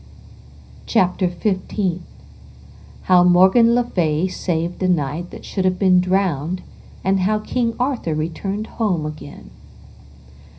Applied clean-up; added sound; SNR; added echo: none; none; none; reverberation time 0.4 s.